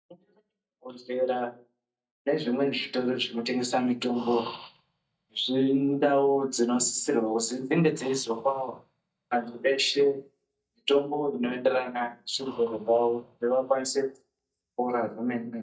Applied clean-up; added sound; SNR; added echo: neural mask model DeepFilterNet 3.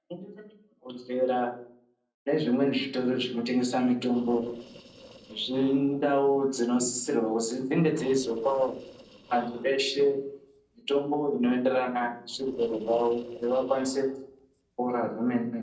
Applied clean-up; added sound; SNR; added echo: neural separator model SepFormer DNS4.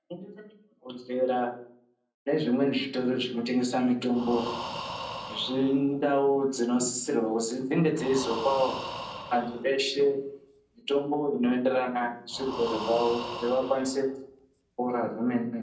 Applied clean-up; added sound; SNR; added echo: none; Breathing; 11 dB; reverberation time 0.6 s.